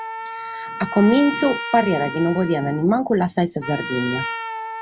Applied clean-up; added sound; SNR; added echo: none; Trumpet; 9 dB; none.